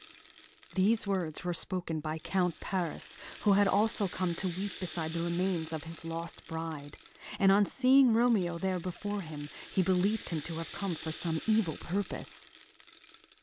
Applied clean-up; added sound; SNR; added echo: none; Rattle (instrument); 16 dB; none.